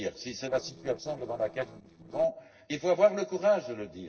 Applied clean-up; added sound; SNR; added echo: neural separator model SepFormer DNS4.